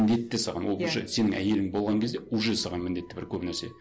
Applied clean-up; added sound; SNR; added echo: none; none; none; none.